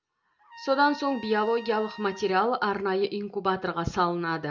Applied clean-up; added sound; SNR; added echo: none; Trumpet; 19 dB; reverberation time 0.4 s.